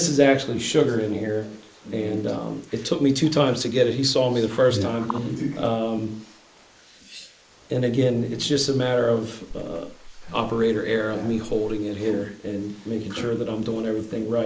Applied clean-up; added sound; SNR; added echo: neural mask model Resemble Enhance denoiser.